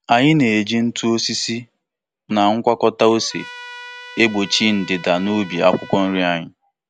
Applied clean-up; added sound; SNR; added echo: none; Trumpet; 19 dB; none.